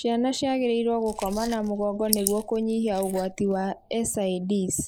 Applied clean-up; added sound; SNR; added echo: neural mask model Resemble Enhance denoiser.